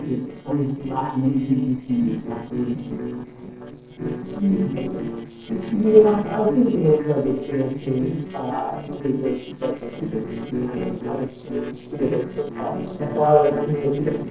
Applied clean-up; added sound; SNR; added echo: neural separator model SepFormer DNS4.